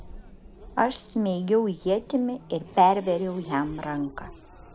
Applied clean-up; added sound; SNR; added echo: none; Race car, auto racing / Accelerating, revving, vroom; 18 dB; none.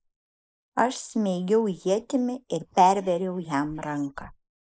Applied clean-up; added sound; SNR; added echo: neural mask model Resemble Enhance denoiser.